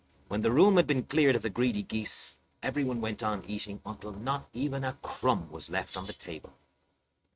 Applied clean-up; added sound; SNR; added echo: neural mask model RNNoise.